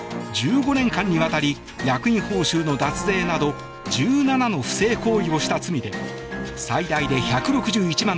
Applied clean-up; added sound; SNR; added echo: none; Harp; 16 dB; none.